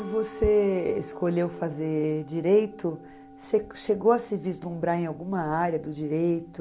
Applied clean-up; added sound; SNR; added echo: none; Musical instrument + Chink, clink; 18 dB; none.